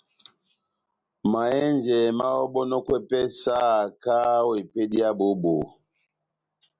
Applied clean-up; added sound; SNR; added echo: none; none; none; none.